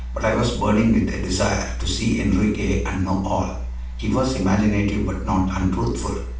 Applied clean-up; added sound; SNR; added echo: none; none; none; reverberation time 0.5 s.